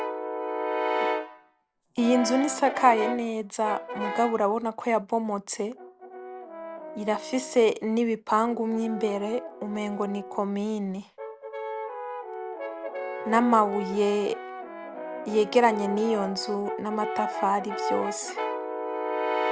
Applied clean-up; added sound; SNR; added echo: none; Brass instrument; 6 dB; none.